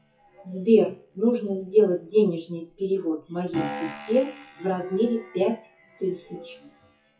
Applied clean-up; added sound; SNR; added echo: classical method WPE with log-MMSE.